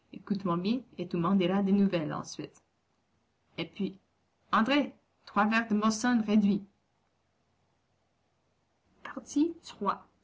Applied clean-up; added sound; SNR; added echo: none; none; none; none.